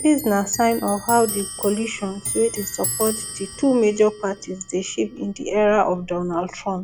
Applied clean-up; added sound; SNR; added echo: none; Clock; 11 dB; none.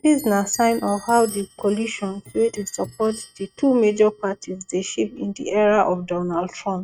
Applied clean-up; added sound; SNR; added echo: neural mask model RNNoise.